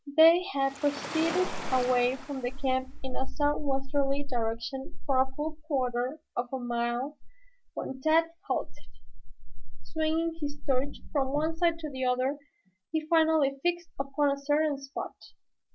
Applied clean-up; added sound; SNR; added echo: none; Waves, surf; 13 dB; none.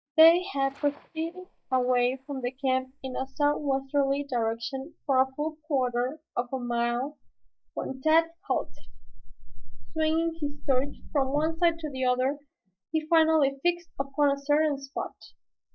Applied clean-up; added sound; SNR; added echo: neural mask model DeepFilterNet 3.